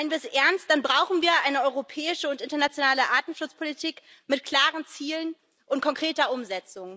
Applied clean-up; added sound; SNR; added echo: none; none; none; none.